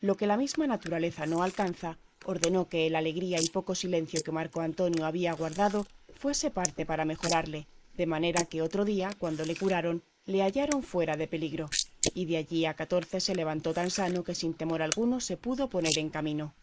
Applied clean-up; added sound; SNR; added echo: neural mask model Resemble Enhance denoiser.